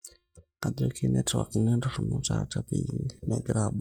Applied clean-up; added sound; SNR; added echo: neural mask model DeepFilterNet 3.